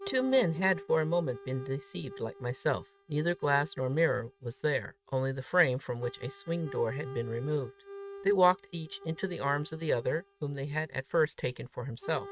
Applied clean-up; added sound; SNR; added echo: neural mask model RNNoise.